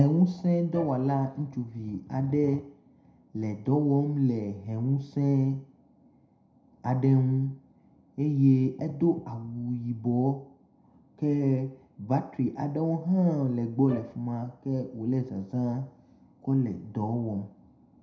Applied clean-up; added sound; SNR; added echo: none; Bowed string instrument; 18 dB; reverberation time 0.4 s.